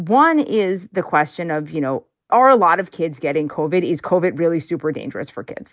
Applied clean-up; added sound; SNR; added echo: none; none; none; none.